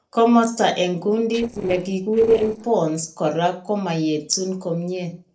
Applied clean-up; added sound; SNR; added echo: neural separator model SepFormer DNS4.